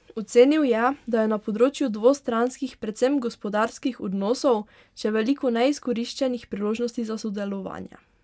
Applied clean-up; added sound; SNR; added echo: none; none; none; none.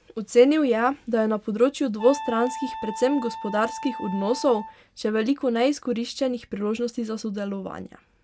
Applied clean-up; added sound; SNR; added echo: none; Wind instrument, woodwind instrument; 12 dB; none.